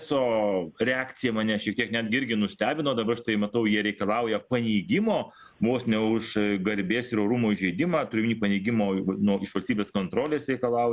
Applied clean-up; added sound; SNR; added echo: none; none; none; none.